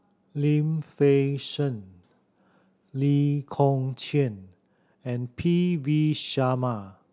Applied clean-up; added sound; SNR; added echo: none; none; none; none.